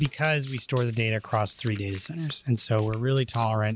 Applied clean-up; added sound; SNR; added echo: none; Domestic sounds, home sounds; 20 dB; none.